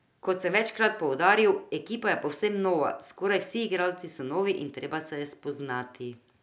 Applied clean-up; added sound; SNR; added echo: none; none; none; none.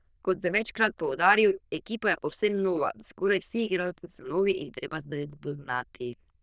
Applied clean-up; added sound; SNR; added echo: neural diffusion model UNIVERSE++.